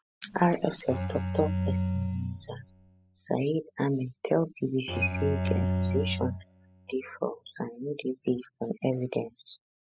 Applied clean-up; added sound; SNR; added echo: classical method spectral subtraction.